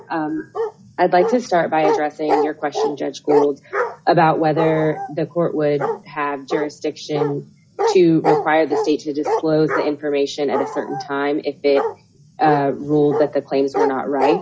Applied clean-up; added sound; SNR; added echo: classical method log-MMSE.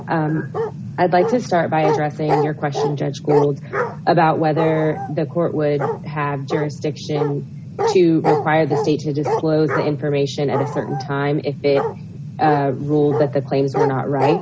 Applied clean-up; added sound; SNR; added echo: none; Bark; 6 dB; none.